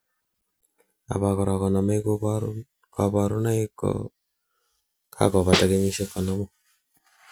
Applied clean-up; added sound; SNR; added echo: none; Snare drum; -3 dB; none.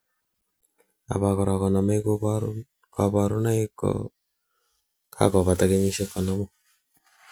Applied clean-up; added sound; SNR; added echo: none; none; none; none.